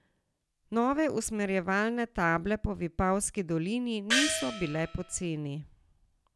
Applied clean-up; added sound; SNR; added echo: none; Gong; 1 dB; none.